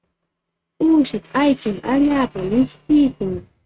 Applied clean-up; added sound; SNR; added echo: neural mask model RNNoise.